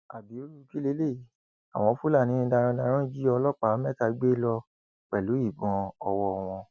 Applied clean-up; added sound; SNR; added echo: none; none; none; none.